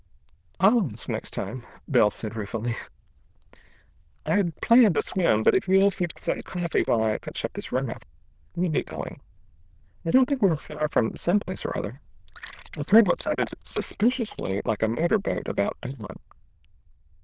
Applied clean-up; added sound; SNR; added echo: neural diffusion model UNIVERSE++.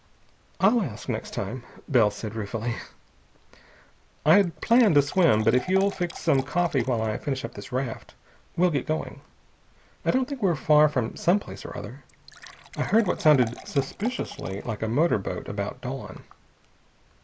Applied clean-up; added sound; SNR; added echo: none; Fill (with liquid) / Water; 17 dB; none.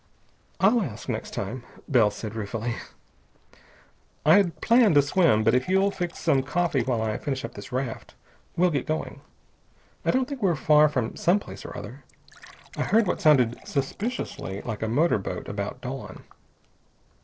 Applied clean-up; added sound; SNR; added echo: neural separator model SepFormer DNS4.